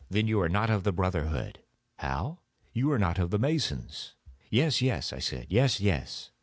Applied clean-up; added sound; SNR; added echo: none; none; none; none.